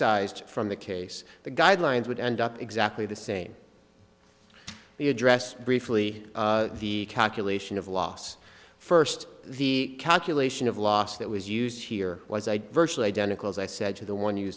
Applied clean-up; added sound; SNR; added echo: none; none; none; none.